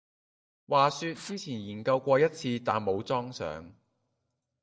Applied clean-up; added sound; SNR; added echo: neural mask model DeepFilterNet 3.